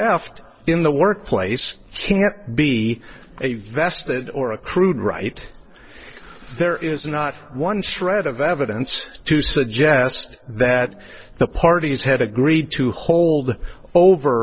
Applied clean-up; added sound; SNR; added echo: neural separator model SepFormer DNS4.